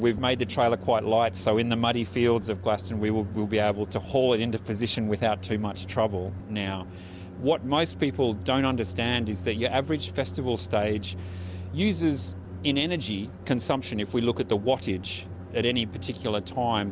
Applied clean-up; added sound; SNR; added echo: none; none; none; none.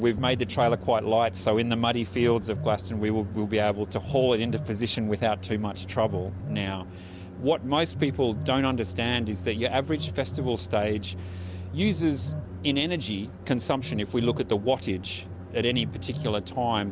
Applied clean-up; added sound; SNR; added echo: none; Telephone; 13 dB; none.